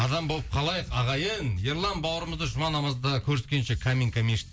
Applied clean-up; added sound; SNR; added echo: none; none; none; none.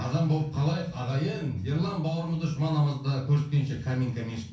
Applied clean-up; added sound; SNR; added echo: none; none; none; reverberation time 0.6 s.